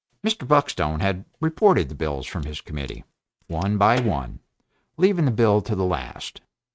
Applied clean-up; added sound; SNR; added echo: neural mask model RNNoise.